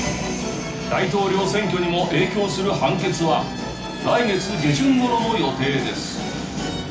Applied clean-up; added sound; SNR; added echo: none; Vehicle; 18 dB; reverberation time 0.4 s.